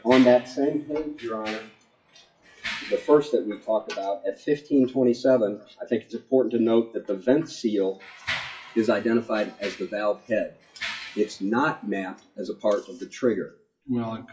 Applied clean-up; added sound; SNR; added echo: classical method WPE with log-MMSE.